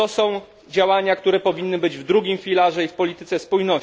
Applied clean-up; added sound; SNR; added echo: none; none; none; none.